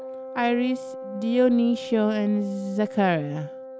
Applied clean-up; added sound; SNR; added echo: none; Wind instrument, woodwind instrument; 12 dB; none.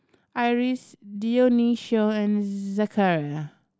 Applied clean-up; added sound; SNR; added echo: none; none; none; none.